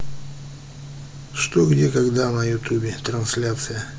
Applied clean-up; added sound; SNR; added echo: none; none; none; none.